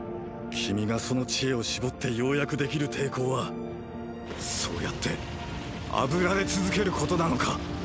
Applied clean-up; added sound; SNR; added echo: none; none; none; none.